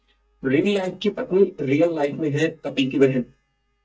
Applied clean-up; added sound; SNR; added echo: neural mask model DeepFilterNet 3.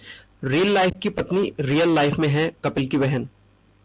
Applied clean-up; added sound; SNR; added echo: none; none; none; none.